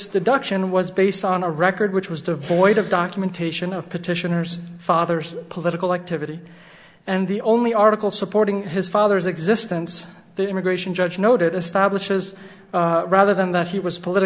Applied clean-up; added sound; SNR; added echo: none; none; none; none.